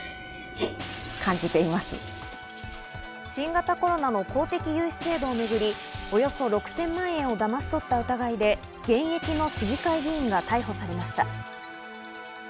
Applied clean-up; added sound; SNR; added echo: none; Shatter + Trumpet; 13 dB; none.